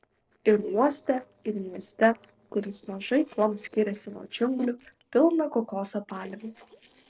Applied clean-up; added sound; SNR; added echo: neural separator model SepFormer DNS4.